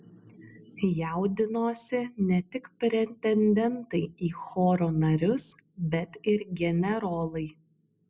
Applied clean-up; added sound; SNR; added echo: none; none; none; none.